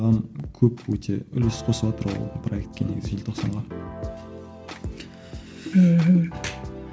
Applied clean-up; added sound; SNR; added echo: none; none; none; none.